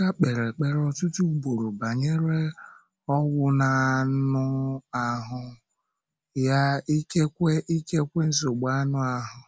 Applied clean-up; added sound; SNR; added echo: none; none; none; none.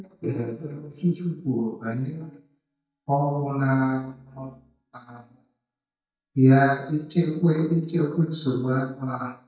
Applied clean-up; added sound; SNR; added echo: neural mask model DeepFilterNet 3.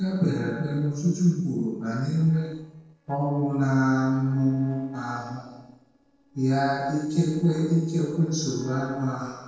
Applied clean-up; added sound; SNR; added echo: neural separator model SepFormer DNS4.